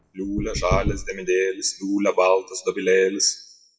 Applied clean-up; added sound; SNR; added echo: classical method WPE with log-MMSE.